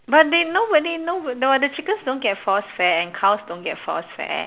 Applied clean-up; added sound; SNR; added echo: none; none; none; none.